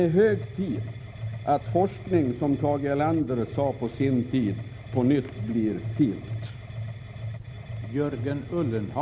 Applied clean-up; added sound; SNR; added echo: none; Mechanisms; 9 dB; none.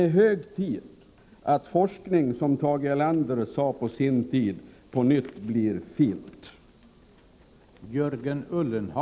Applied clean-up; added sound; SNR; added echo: none; none; none; none.